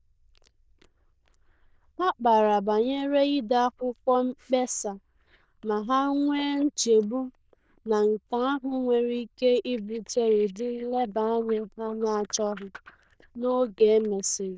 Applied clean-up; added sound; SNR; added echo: neural diffusion model UNIVERSE++.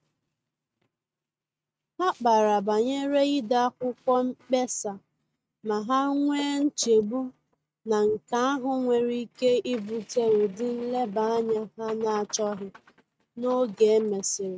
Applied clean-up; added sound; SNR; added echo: neural mask model RNNoise.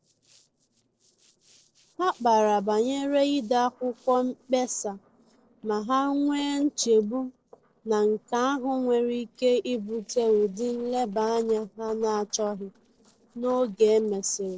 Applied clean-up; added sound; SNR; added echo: neural separator model SepFormer DNS4.